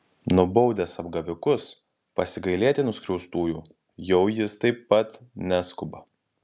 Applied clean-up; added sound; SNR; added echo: none; none; none; none.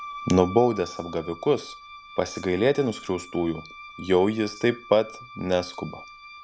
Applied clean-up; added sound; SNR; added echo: none; Wind instrument, woodwind instrument; 17 dB; none.